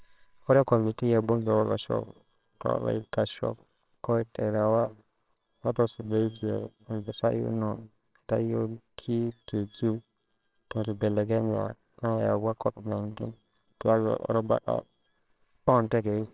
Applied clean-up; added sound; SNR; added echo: neural separator model SepFormer WHAMR!.